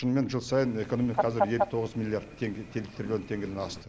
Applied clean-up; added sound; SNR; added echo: none; Fowl; 5 dB; none.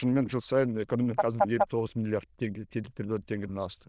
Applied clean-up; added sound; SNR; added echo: neural diffusion model UNIVERSE++.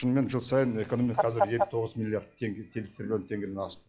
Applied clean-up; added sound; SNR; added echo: classical method log-MMSE.